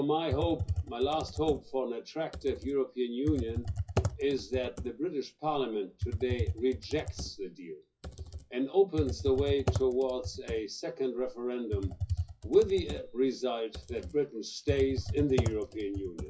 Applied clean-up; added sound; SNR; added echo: classical method WPE with log-MMSE.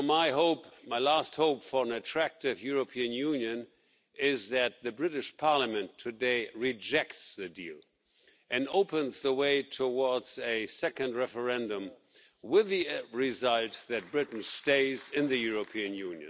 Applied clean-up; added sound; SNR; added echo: none; none; none; none.